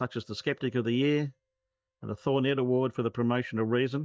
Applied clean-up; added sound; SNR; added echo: neural mask model DeepFilterNet 3.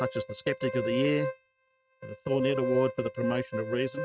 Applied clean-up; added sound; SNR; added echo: neural mask model RNNoise.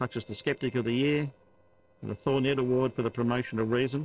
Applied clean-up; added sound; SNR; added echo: neural separator model SepFormer DNS4.